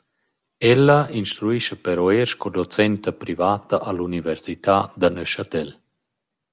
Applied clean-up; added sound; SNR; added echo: none; none; none; none.